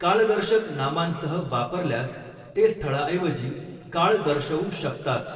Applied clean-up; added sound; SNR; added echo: neural separator model SepFormer DNS4.